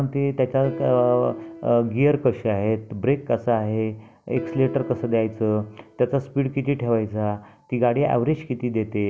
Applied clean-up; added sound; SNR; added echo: none; Piano; 16 dB; none.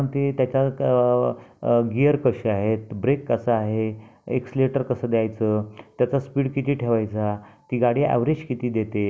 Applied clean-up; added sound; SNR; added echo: none; none; none; none.